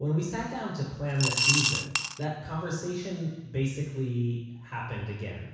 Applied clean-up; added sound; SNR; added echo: none; Coin (dropping) / Glass; -3 dB; reverberation time 1.1 s.